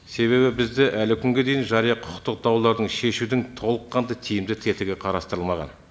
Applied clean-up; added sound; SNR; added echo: none; none; none; none.